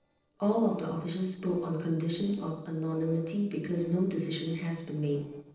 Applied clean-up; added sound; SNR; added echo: neural separator model SepFormer DNS4.